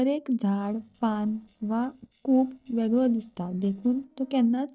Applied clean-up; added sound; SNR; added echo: neural separator model SepFormer DNS4.